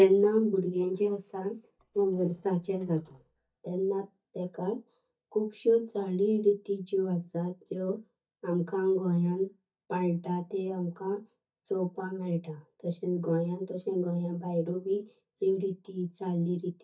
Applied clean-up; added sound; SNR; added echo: neural mask model DeepFilterNet 3.